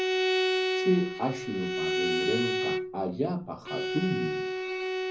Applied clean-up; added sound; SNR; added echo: none; Bowed string instrument; -3 dB; reverberation time 0.4 s.